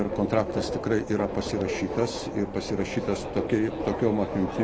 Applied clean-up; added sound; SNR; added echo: none; Subway, metro, underground; 6 dB; none.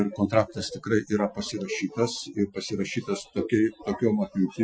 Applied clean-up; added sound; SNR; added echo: classical method Wiener filter.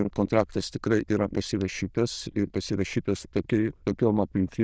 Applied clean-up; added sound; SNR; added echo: neural diffusion model UNIVERSE++.